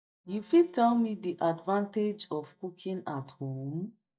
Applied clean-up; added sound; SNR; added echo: neural mask model DeepFilterNet 3.